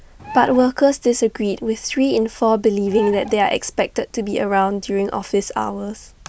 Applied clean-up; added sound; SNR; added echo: none; Bird; 12 dB; none.